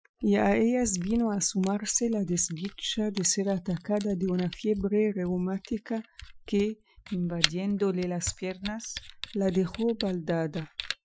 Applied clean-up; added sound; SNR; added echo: classical method Wiener filter.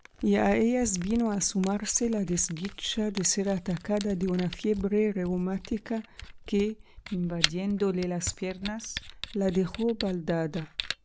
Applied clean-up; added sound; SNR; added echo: none; Camera; 12 dB; none.